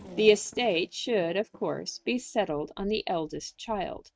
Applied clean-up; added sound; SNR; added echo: neural mask model RNNoise.